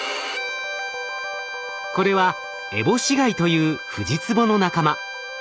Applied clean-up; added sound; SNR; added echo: none; Bowed string instrument; 9 dB; none.